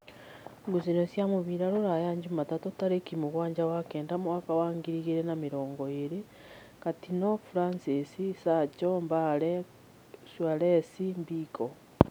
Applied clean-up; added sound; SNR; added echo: none; none; none; none.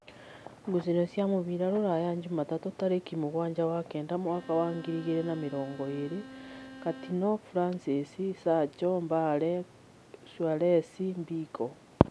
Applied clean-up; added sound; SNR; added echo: none; Bowed string instrument; 17 dB; none.